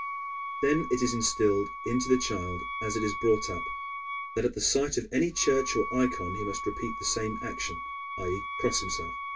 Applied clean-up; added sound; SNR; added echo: none; Wind instrument, woodwind instrument; 7 dB; reverberation time 0.2 s.